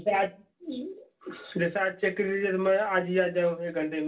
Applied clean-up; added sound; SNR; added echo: none; none; none; reverberation time 0.2 s.